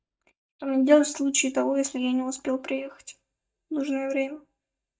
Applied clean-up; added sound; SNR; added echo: neural mask model DeepFilterNet 3.